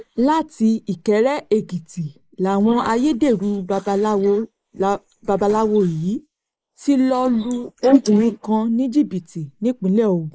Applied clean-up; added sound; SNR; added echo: neural mask model Resemble Enhance denoiser.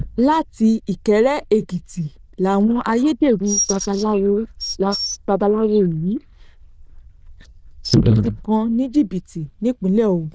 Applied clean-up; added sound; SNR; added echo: neural diffusion model UNIVERSE++.